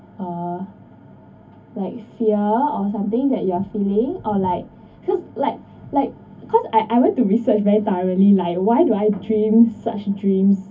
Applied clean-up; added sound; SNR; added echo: none; none; none; reverberation time 0.3 s.